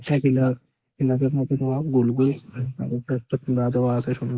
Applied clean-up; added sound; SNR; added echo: neural mask model Resemble Enhance denoiser.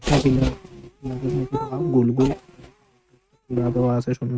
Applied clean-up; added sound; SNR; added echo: neural mask model RNNoise.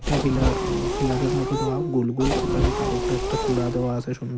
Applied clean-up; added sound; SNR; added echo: none; Dog + Splash, splatter; 0 dB; none.